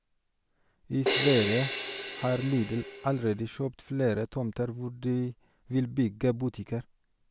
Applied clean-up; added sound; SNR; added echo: none; Crash cymbal; 1 dB; none.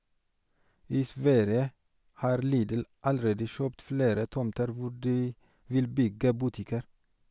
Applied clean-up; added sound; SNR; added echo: none; none; none; none.